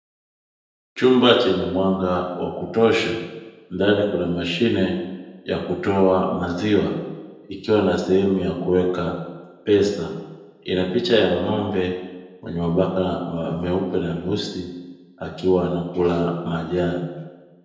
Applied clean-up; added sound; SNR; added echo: none; none; none; reverberation time 0.8 s.